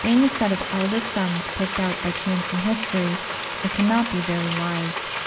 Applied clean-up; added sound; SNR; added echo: none; Frying (food); 4 dB; reverberation time 1.2 s.